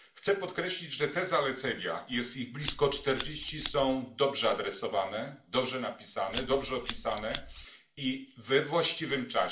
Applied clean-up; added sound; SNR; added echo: none; Scissors; 0 dB; reverberation time 0.4 s.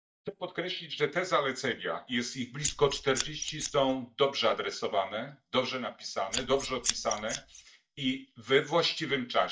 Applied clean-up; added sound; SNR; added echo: neural mask model DeepFilterNet 3.